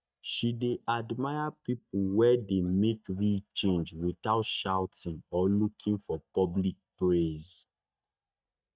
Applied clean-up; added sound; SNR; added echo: neural mask model DeepFilterNet 3.